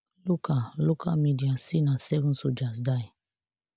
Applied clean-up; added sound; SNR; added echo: none; none; none; none.